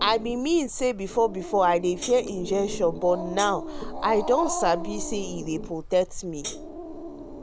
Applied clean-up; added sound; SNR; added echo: none; Hi-hat + Growling; 9 dB; none.